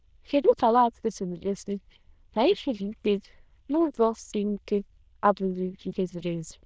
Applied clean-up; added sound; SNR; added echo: neural diffusion model UNIVERSE++.